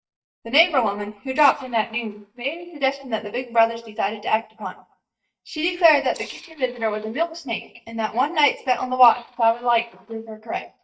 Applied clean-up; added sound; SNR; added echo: neural mask model DeepFilterNet 3.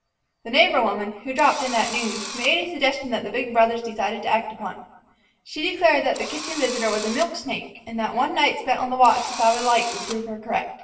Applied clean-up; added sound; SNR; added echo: none; Engine / Drill; 10 dB; reverberation time 0.8 s.